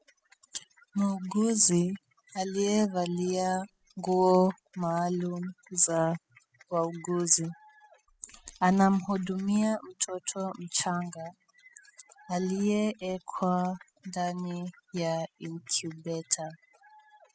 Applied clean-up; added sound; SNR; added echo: classical method spectral subtraction.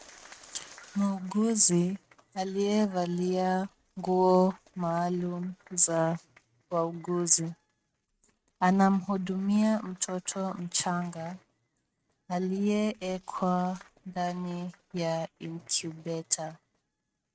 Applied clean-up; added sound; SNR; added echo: neural mask model RNNoise.